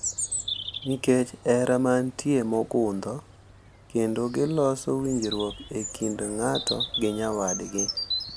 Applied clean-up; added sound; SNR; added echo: none; Bird vocalization, bird call, bird song; 9 dB; none.